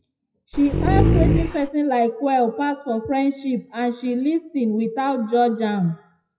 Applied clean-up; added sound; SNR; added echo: classical method WPE with log-MMSE.